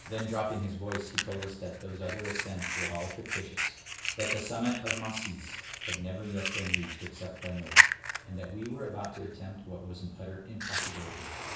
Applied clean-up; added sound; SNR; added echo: none; Fire; -4 dB; reverberation time 0.7 s.